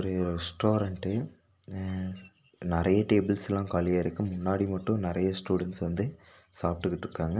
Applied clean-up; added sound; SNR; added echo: none; none; none; none.